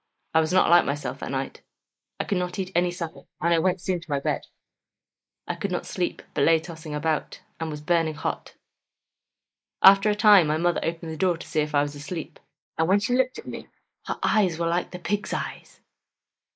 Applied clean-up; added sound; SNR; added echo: neural mask model Resemble Enhance denoiser.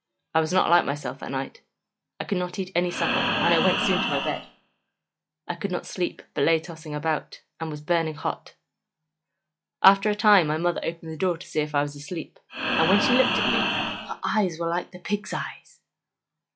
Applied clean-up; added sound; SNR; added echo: classical method log-MMSE.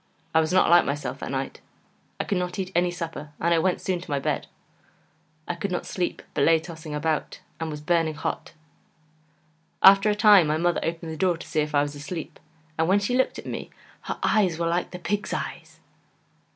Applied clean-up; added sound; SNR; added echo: none; none; none; none.